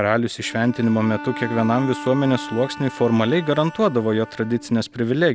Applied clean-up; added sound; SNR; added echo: none; Bowed string instrument; 15 dB; none.